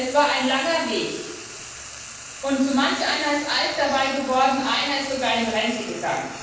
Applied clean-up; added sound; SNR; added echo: none; Frying (food); 14 dB; reverberation time 1.2 s.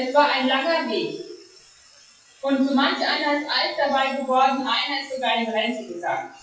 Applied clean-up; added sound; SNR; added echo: classical method WPE with log-MMSE.